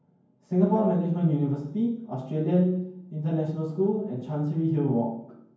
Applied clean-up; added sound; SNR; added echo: none; Brass instrument; 12 dB; reverberation time 0.9 s.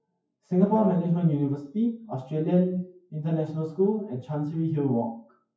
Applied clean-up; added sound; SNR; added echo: classical method WPE with log-MMSE.